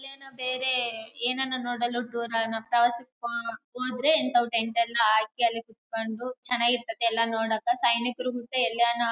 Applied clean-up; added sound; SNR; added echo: none; none; none; none.